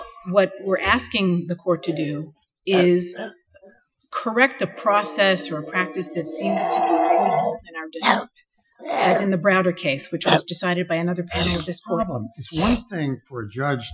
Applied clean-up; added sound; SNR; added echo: classical method Wiener filter.